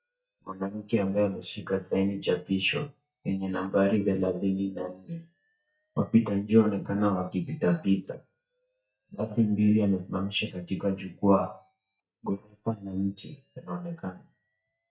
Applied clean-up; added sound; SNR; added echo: neural mask model DeepFilterNet 3.